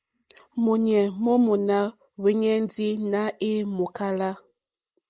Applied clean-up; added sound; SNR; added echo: neural mask model Resemble Enhance denoiser.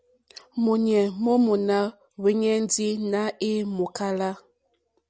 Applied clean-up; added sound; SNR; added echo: none; none; none; none.